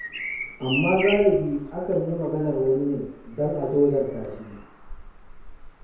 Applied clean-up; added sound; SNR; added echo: none; Bird vocalization, bird call, bird song; 11 dB; reverberation time 0.9 s.